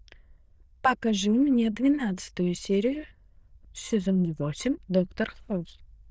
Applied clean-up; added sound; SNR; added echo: neural diffusion model UNIVERSE++.